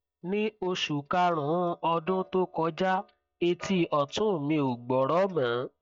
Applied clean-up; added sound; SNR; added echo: neural mask model DeepFilterNet 3.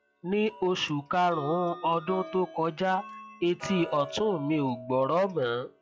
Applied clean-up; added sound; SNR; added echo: classical method log-MMSE.